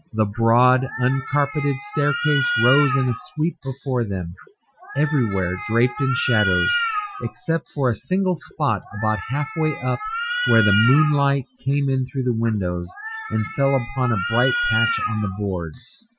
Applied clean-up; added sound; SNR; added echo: classical method Wiener filter.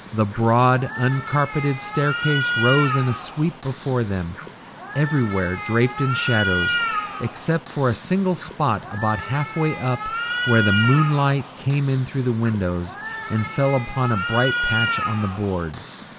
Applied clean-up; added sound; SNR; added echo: none; Cat; 6 dB; none.